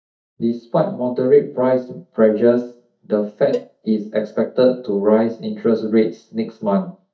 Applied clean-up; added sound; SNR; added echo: neural mask model DeepFilterNet 3.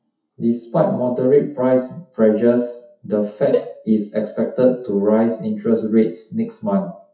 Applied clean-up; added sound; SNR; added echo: classical method WPE with log-MMSE.